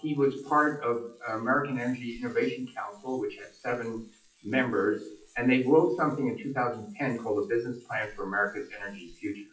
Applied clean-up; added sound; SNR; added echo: classical method WPE with log-MMSE.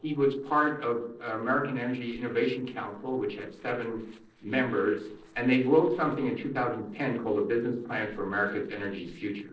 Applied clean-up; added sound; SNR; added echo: neural separator model SepFormer DNS4.